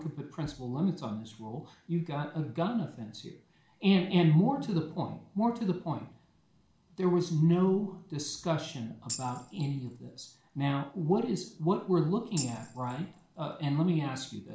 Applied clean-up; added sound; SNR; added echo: none; Tambourine; 13 dB; reverberation time 0.4 s.